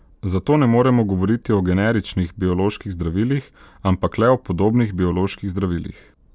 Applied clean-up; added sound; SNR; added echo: none; none; none; none.